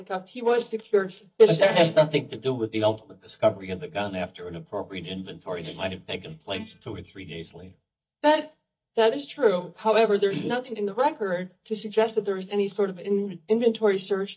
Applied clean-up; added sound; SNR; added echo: neural mask model DeepFilterNet 3.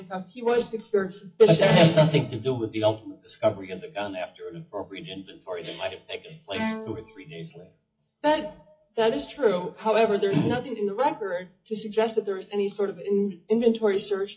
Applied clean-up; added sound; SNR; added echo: classical method WPE with log-MMSE.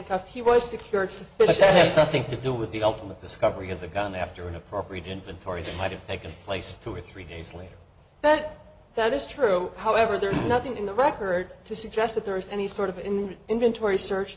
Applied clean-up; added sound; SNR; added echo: none; none; none; none.